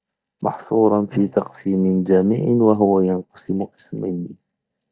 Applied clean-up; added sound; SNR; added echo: neural mask model DeepFilterNet 3.